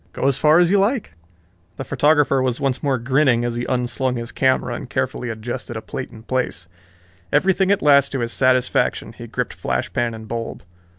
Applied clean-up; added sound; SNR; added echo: none; none; none; none.